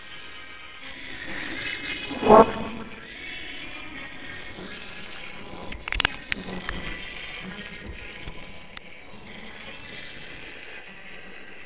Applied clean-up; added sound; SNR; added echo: neural separator model SepFormer WHAMR!.